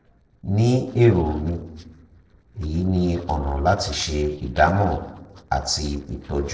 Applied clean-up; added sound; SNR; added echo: neural separator model SepFormer DNS4.